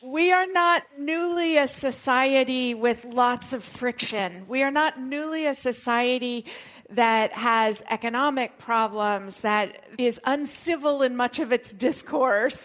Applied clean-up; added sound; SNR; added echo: neural mask model Resemble Enhance denoiser.